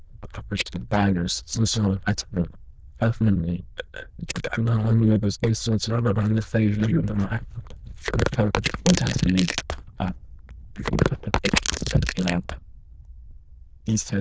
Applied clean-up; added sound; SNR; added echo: neural diffusion model UNIVERSE++.